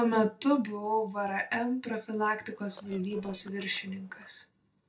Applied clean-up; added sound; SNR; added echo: neural separator model SepFormer DNS4.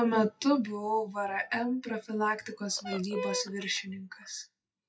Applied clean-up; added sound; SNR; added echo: classical method WPE with log-MMSE.